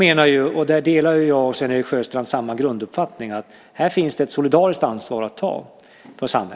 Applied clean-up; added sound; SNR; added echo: none; none; none; none.